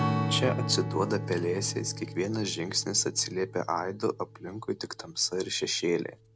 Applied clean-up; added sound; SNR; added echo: none; Strum; 5 dB; none.